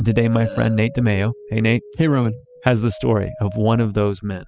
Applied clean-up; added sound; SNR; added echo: classical method spectral subtraction.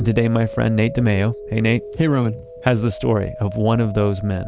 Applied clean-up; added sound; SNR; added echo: none; none; none; none.